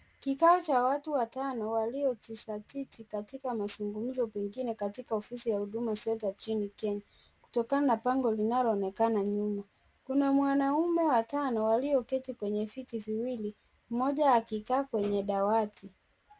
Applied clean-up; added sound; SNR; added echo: none; none; none; none.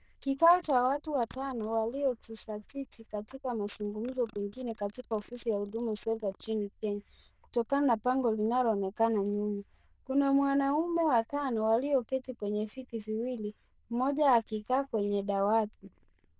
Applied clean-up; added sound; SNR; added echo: neural diffusion model UNIVERSE++.